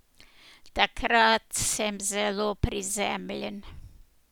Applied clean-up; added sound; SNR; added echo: none; none; none; none.